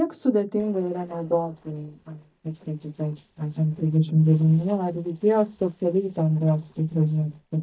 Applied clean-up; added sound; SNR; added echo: neural mask model DeepFilterNet 3.